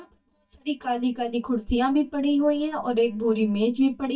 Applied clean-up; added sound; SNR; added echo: neural mask model DeepFilterNet 3.